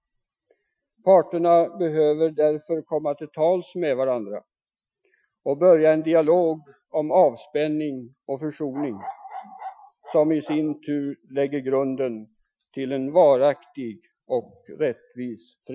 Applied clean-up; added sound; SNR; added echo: classical method Wiener filter.